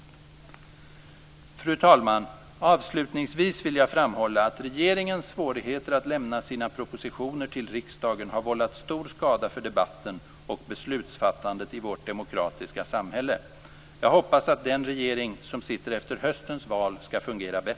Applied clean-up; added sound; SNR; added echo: none; none; none; none.